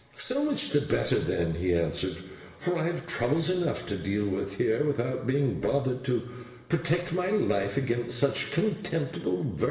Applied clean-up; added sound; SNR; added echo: none; none; none; reverberation time 1.3 s.